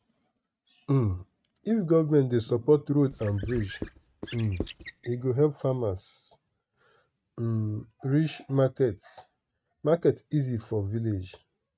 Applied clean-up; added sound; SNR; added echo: neural mask model RNNoise.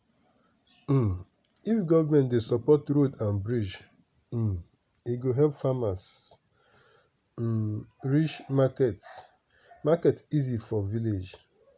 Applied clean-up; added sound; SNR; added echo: none; none; none; none.